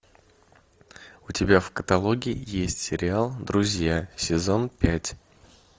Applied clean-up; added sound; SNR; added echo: none; none; none; none.